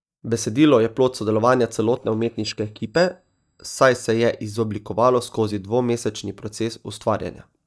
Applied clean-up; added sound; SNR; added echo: neural mask model DeepFilterNet 3.